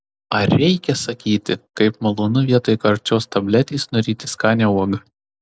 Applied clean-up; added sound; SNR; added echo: none; none; none; none.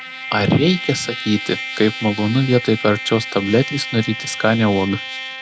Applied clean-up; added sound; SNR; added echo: none; Trumpet; 10 dB; none.